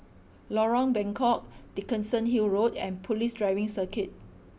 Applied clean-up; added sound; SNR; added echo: none; none; none; none.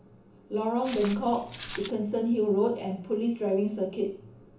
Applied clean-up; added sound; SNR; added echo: none; Walk, footsteps; 13 dB; reverberation time 0.8 s.